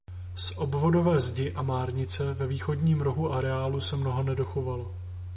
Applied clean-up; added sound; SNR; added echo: none; none; none; none.